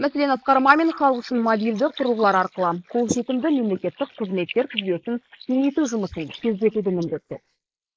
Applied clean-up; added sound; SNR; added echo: neural mask model Resemble Enhance denoiser.